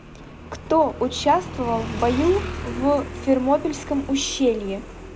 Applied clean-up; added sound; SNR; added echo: none; Motorcycle; 10 dB; none.